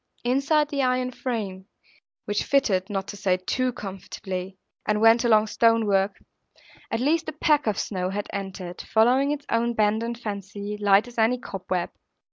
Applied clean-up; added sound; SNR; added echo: none; none; none; none.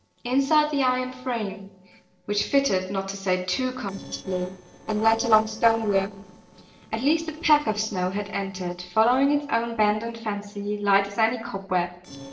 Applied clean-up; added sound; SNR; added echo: neural separator model SepFormer DNS4.